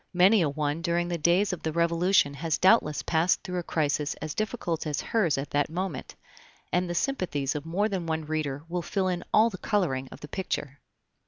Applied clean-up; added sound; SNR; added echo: none; none; none; none.